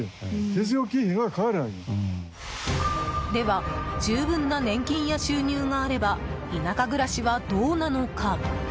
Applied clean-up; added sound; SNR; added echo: none; none; none; none.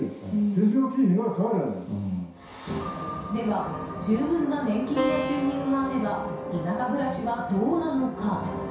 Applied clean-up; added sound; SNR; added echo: none; Keyboard (musical); 11 dB; reverberation time 0.7 s.